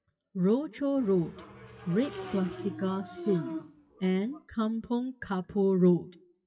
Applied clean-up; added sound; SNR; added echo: classical method WPE with log-MMSE.